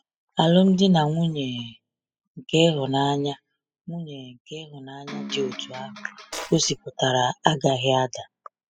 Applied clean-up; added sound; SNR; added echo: classical method spectral subtraction.